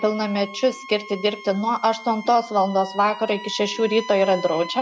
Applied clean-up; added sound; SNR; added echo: none; Wind instrument, woodwind instrument; 16 dB; none.